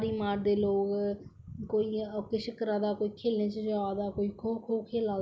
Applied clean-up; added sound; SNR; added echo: none; none; none; none.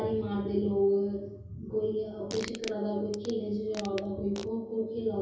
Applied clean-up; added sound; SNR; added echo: none; Fart; 15 dB; reverberation time 0.6 s.